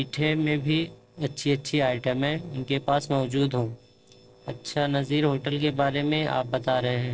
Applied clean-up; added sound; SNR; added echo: neural separator model SepFormer DNS4.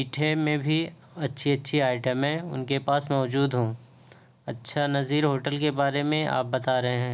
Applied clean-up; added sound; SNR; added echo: none; none; none; none.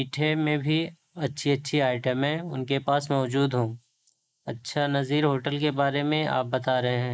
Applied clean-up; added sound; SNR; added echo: neural mask model Resemble Enhance denoiser.